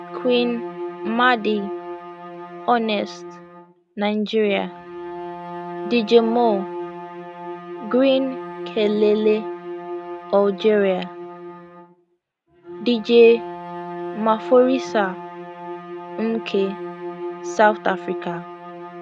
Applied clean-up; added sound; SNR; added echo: none; Bowed string instrument; 11 dB; none.